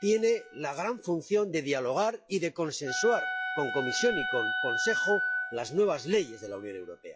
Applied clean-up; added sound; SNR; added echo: classical method log-MMSE.